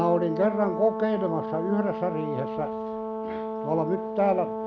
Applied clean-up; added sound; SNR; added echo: none; Brass instrument; 4 dB; none.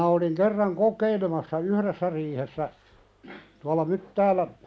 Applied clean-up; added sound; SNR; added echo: none; none; none; none.